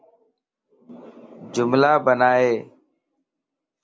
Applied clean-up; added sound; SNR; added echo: none; none; none; none.